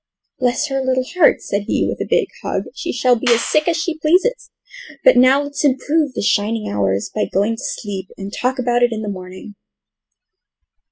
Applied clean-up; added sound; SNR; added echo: classical method spectral subtraction.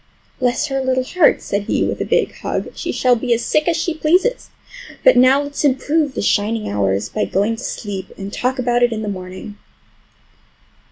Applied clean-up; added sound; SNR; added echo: none; none; none; none.